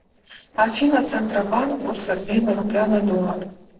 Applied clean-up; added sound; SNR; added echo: neural separator model SepFormer DNS4.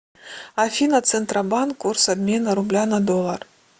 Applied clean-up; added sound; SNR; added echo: none; none; none; none.